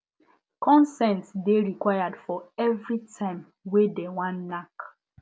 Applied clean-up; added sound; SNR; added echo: none; none; none; none.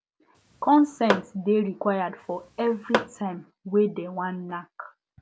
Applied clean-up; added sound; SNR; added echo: none; Tap / Hammer; 5 dB; none.